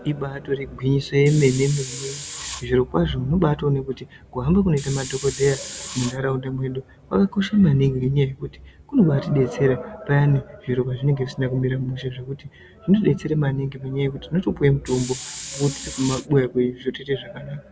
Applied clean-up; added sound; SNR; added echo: none; Hiss; 12 dB; none.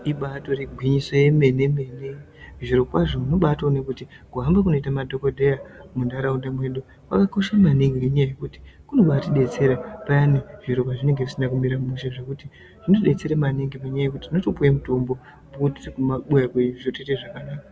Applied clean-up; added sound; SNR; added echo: none; none; none; none.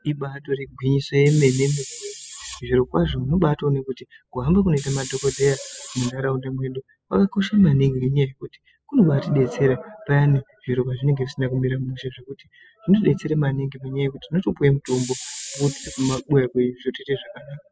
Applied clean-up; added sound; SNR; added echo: classical method spectral subtraction.